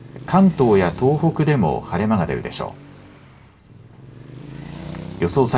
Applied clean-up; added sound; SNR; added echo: none; Traffic noise, roadway noise; 15 dB; reverberation time 0.2 s.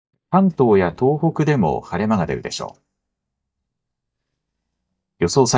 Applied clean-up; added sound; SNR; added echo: neural mask model DeepFilterNet 3.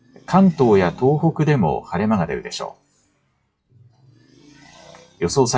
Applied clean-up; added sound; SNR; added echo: classical method WPE with log-MMSE.